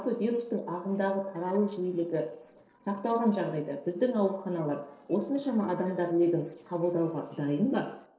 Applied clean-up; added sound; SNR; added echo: neural separator model SepFormer DNS4.